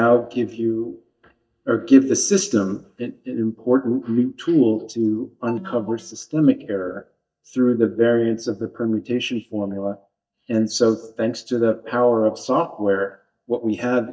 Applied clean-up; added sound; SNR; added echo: neural mask model DeepFilterNet 3.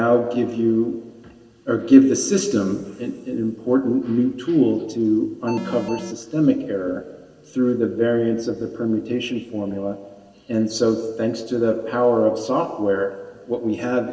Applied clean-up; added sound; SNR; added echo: none; Alarm; 11 dB; reverberation time 2.7 s.